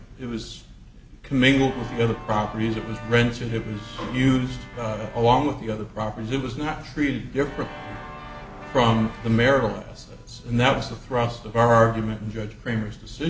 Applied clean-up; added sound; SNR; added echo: none; Organ + Guitar; 20 dB; none.